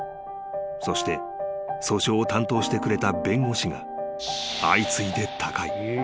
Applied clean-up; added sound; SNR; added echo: none; Brass instrument; 9 dB; none.